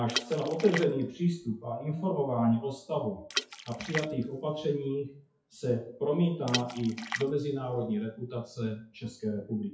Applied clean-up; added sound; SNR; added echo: classical method WPE with log-MMSE.